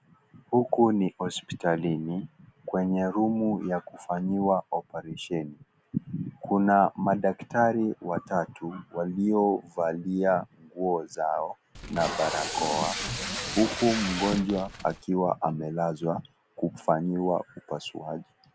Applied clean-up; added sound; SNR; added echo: none; Packing tape, duct tape; 6 dB; none.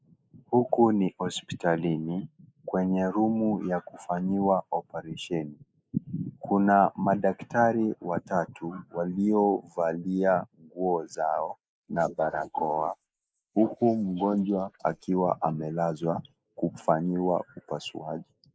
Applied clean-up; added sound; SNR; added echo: neural mask model Resemble Enhance denoiser.